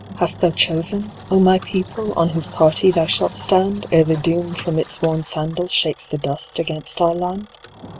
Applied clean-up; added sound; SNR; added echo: none; Engine; 18 dB; none.